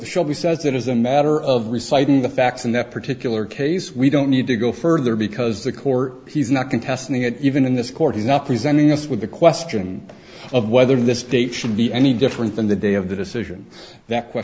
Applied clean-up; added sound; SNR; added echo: none; none; none; none.